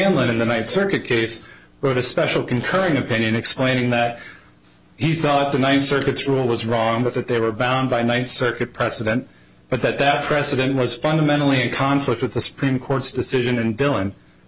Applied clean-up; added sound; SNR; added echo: none; Zipper (clothing); 12 dB; none.